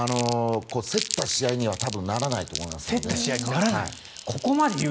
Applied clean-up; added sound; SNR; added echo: none; Crumpling, crinkling; 10 dB; none.